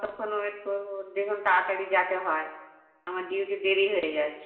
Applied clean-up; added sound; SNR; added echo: none; none; none; reverberation time 1.2 s.